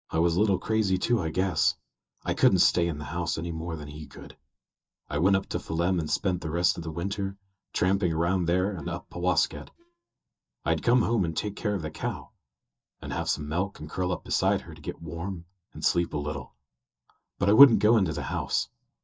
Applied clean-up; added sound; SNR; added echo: neural mask model DeepFilterNet 3.